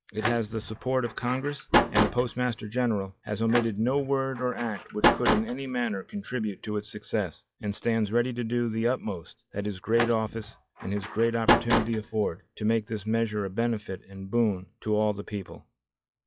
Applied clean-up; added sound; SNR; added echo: classical method log-MMSE.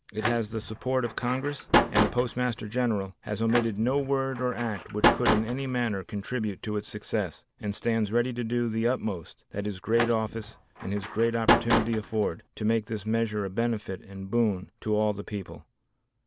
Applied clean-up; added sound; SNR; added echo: none; Slam; 1 dB; none.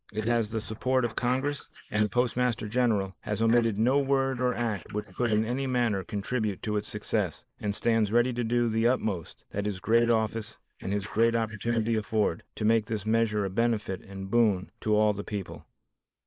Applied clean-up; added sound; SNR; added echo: neural mask model Resemble Enhance denoiser.